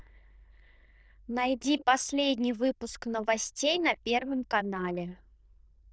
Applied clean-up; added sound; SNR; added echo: neural diffusion model UNIVERSE++.